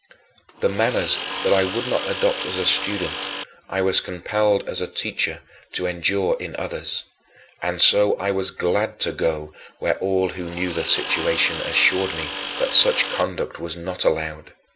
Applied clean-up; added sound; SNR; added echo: none; Tools; 6 dB; none.